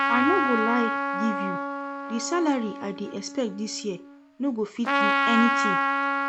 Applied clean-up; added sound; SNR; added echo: none; Trumpet; -1 dB; none.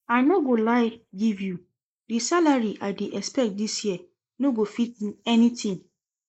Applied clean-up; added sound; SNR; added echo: neural mask model Resemble Enhance denoiser.